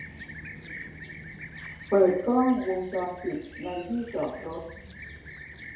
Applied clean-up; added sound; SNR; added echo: none; Fixed-wing aircraft, airplane; 14 dB; reverberation time 2.3 s.